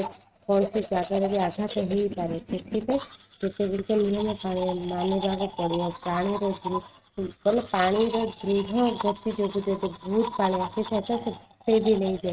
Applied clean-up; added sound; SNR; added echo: neural mask model RNNoise.